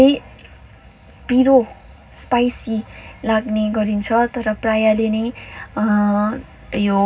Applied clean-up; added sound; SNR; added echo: none; none; none; reverberation time 0.4 s.